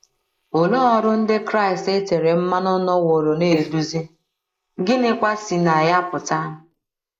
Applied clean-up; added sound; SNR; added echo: neural mask model Resemble Enhance denoiser.